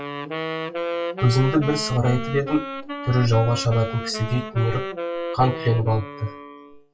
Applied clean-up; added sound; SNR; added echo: classical method WPE with log-MMSE.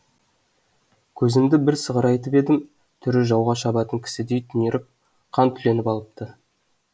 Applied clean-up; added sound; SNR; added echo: none; none; none; none.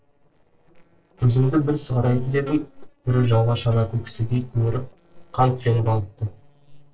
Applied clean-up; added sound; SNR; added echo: neural separator model SepFormer DNS4.